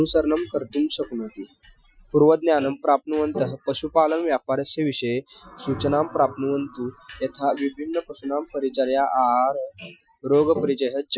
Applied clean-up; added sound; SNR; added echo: classical method Wiener filter.